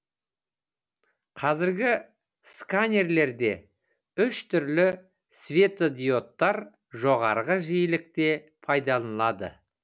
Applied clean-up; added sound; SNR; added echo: none; none; none; none.